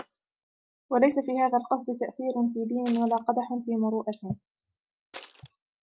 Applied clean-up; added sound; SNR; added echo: none; Shatter; 19 dB; none.